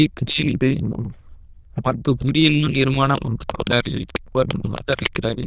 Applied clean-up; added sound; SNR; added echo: neural diffusion model UNIVERSE++.